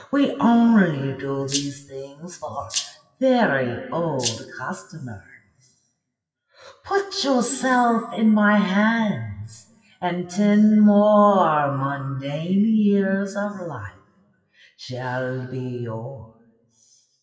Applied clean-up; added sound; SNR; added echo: classical method WPE with log-MMSE.